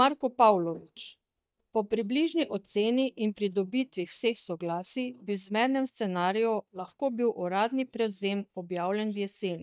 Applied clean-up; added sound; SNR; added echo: neural mask model DeepFilterNet 3.